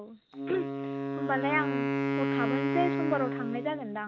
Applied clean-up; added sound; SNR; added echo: none; Wind instrument, woodwind instrument; -2 dB; none.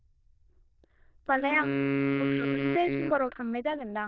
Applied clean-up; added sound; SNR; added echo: neural diffusion model UNIVERSE++.